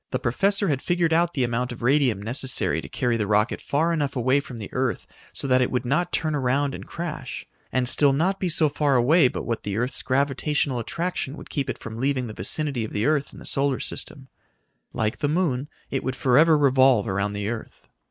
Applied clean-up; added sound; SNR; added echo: none; none; none; none.